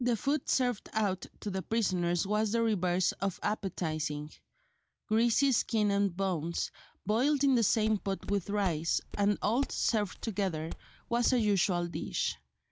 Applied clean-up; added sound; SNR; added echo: none; Walk, footsteps; 13 dB; none.